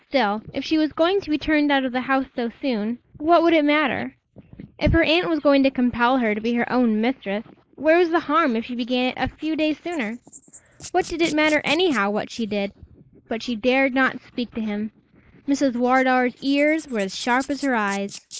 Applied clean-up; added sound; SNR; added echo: neural mask model Resemble Enhance denoiser.